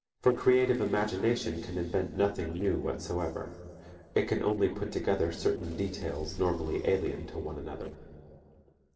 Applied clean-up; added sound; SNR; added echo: neural separator model SepFormer DNS4.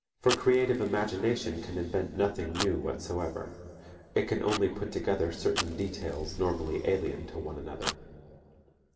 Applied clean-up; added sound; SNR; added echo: none; Fire; 12 dB; reverberation time 2.5 s.